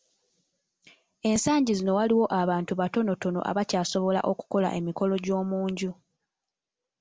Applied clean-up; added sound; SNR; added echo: none; none; none; none.